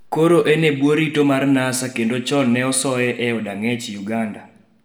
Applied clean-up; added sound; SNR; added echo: none; none; none; reverberation time 0.7 s.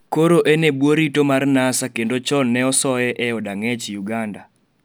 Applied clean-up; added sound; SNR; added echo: none; none; none; none.